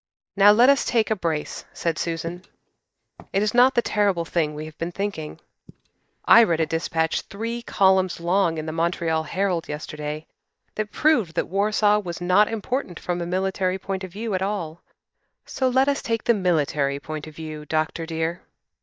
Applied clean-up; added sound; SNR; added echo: neural mask model DeepFilterNet 3.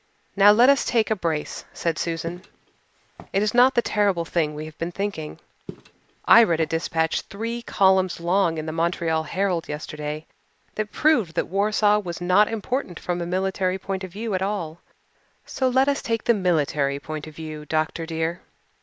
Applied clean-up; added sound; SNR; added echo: none; Walk, footsteps; 20 dB; none.